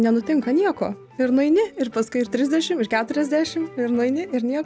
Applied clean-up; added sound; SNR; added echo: none; none; none; none.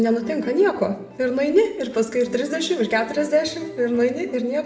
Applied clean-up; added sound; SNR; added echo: none; none; none; reverberation time 0.7 s.